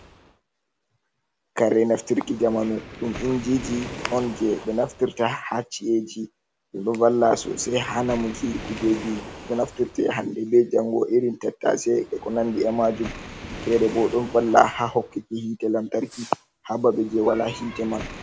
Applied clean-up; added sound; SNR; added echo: none; Fireworks + Waves, surf; 16 dB; none.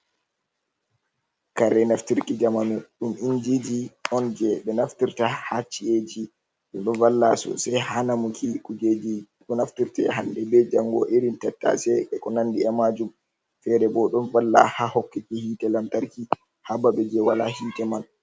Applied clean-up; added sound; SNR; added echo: none; none; none; none.